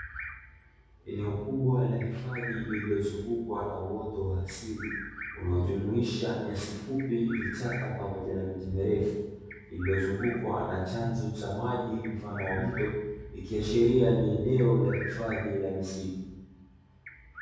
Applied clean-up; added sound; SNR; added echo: none; Bird vocalization, bird call, bird song; 15 dB; reverberation time 1.3 s.